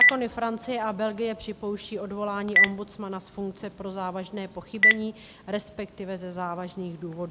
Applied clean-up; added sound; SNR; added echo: none; Telephone; -3 dB; none.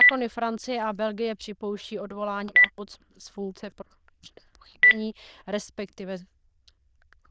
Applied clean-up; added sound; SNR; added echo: neural diffusion model UNIVERSE++.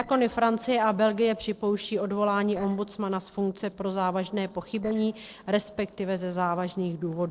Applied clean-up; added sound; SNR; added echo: neural separator model SepFormer DNS4.